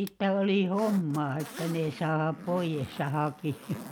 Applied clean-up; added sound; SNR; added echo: none; Zipper (clothing); 15 dB; none.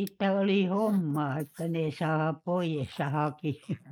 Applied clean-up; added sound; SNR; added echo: neural mask model Resemble Enhance denoiser.